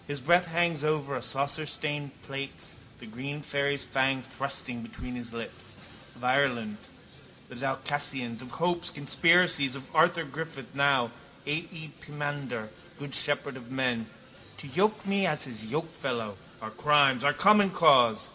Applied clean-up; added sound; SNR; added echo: none; none; none; none.